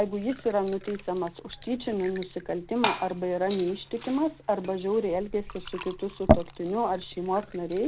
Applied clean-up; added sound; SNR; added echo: none; Fill (with liquid) / Glass; 5 dB; none.